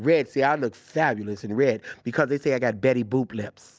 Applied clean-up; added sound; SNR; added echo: none; none; none; none.